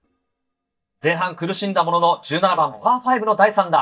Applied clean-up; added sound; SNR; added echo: neural mask model DeepFilterNet 3.